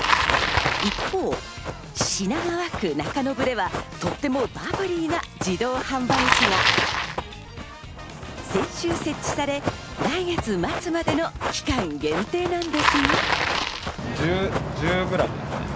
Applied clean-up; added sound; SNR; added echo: none; Bicycle + Run; 0 dB; none.